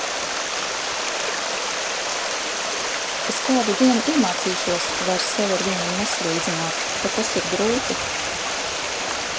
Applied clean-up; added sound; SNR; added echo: none; Stream; -1 dB; none.